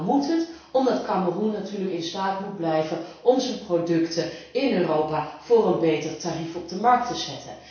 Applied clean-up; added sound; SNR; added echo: none; none; none; reverberation time 0.6 s.